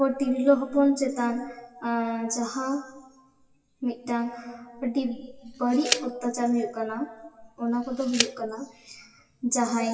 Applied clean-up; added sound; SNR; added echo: classical method WPE with log-MMSE.